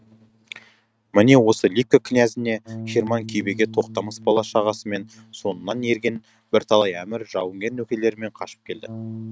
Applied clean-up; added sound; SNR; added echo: neural mask model RNNoise.